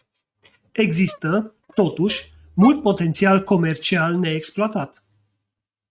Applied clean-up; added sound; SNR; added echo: neural mask model RNNoise.